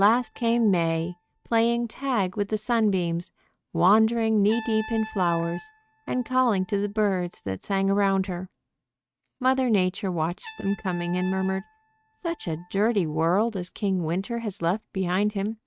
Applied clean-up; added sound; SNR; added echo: neural mask model RNNoise.